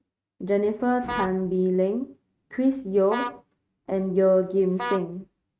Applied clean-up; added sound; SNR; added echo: neural mask model RNNoise.